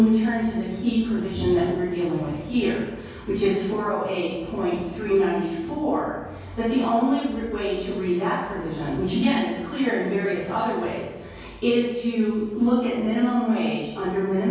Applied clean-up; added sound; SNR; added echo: none; none; none; reverberation time 1.3 s.